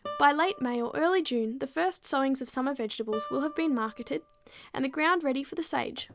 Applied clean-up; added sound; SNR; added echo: none; Guitar; 17 dB; none.